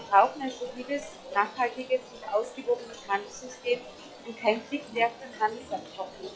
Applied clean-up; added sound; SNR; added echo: classical method log-MMSE.